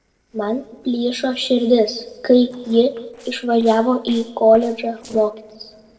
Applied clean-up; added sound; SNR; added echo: neural separator model SepFormer DNS4.